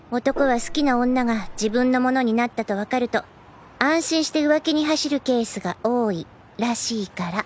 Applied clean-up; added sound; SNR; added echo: none; Gong; 10 dB; none.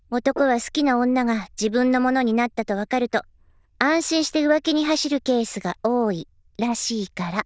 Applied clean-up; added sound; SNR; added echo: neural diffusion model UNIVERSE++.